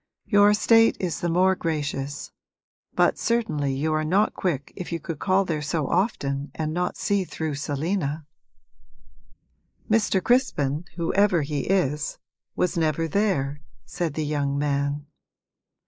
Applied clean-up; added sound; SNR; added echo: neural mask model Resemble Enhance denoiser.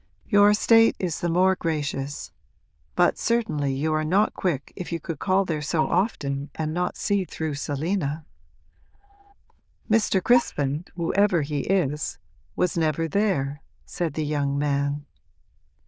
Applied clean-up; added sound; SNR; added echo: neural diffusion model UNIVERSE++.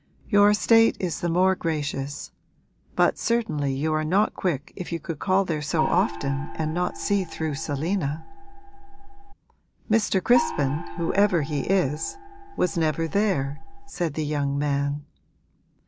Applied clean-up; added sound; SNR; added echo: none; Gong; 8 dB; none.